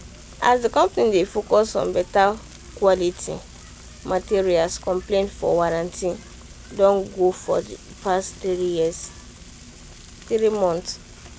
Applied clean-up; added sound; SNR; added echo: none; Frying (food); 19 dB; none.